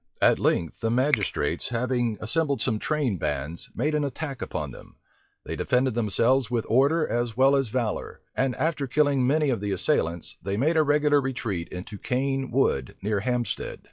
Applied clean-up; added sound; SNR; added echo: classical method log-MMSE.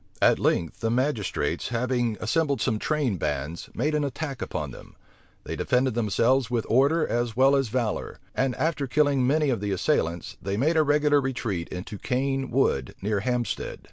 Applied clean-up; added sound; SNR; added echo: none; none; none; none.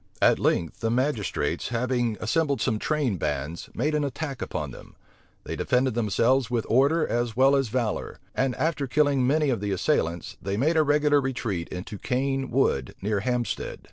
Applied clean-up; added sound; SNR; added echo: neural separator model SepFormer DNS4.